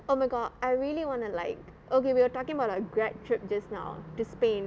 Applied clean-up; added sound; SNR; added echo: none; none; none; none.